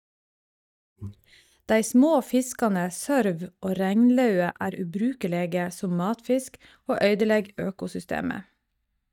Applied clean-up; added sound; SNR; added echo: neural mask model DeepFilterNet 3.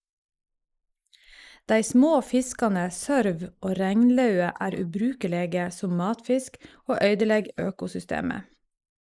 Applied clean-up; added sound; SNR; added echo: neural mask model Resemble Enhance denoiser.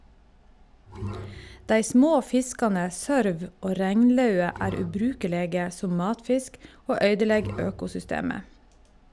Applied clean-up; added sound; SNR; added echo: none; Bowed string instrument; 12 dB; none.